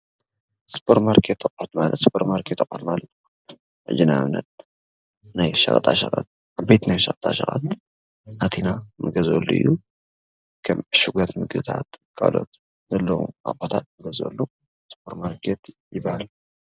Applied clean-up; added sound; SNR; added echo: none; none; none; none.